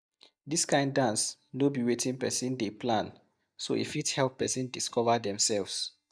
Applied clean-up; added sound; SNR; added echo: neural mask model DeepFilterNet 3.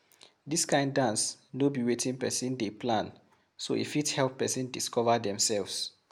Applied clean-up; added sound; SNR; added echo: none; none; none; none.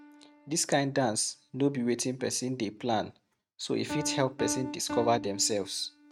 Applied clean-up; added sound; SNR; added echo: neural mask model RNNoise.